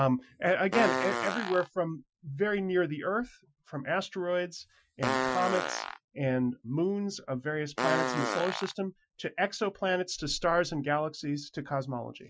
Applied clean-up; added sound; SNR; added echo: classical method Wiener filter.